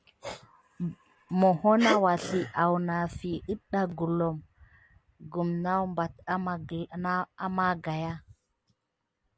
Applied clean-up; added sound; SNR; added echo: none; none; none; none.